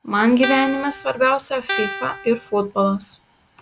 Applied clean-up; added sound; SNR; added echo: none; Guitar; 8 dB; none.